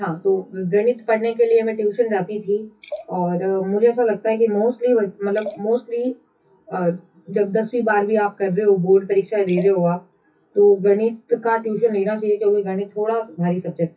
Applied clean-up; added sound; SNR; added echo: classical method WPE with log-MMSE.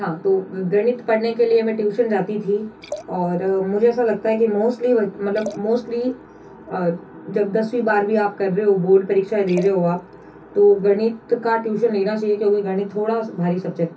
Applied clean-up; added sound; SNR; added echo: none; Liquid; 20 dB; reverberation time 0.3 s.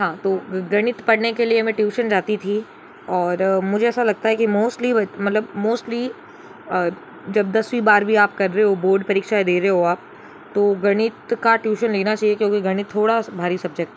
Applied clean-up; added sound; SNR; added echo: none; none; none; none.